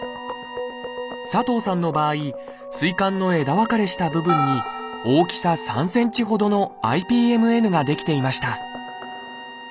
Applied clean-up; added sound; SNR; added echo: none; Bowed string instrument; 18 dB; none.